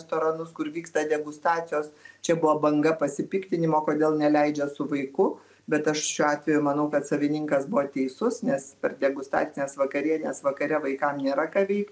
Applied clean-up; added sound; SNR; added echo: none; none; none; none.